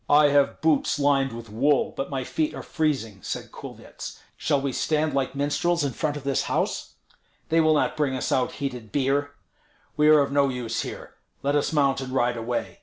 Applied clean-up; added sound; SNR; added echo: none; none; none; none.